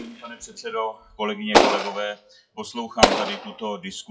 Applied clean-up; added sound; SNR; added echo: classical method WPE with log-MMSE.